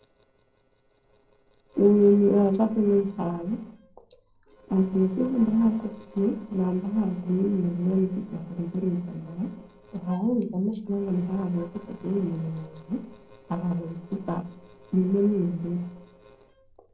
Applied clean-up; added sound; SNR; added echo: neural separator model SepFormer DNS4.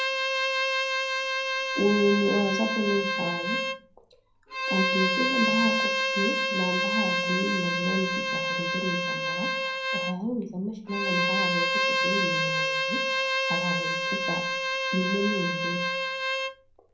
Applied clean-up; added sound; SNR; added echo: none; Bowed string instrument; -3 dB; reverberation time 0.6 s.